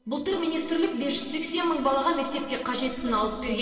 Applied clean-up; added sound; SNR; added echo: neural separator model SepFormer DNS4.